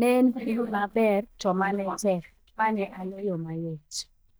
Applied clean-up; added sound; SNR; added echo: neural mask model DeepFilterNet 3.